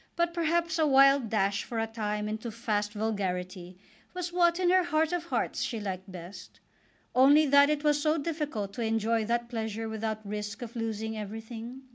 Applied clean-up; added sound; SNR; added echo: none; none; none; none.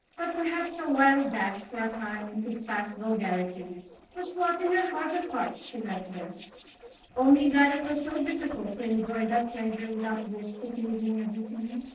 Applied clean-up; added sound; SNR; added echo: neural separator model SepFormer DNS4.